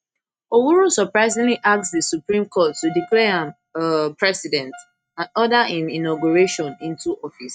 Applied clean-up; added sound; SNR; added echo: neural mask model RNNoise.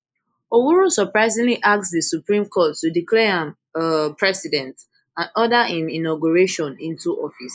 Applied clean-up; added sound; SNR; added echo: neural mask model Resemble Enhance denoiser.